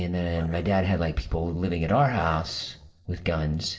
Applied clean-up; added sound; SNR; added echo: neural separator model SepFormer DNS4.